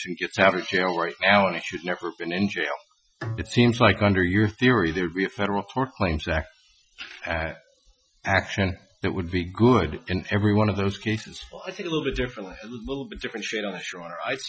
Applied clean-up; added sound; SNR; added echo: classical method Wiener filter.